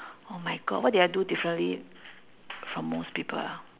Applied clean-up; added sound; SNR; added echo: none; none; none; none.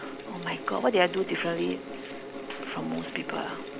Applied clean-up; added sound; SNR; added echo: none; Mechanical fan; 8 dB; none.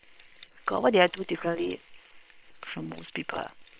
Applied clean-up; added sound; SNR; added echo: neural separator model SepFormer WHAM!.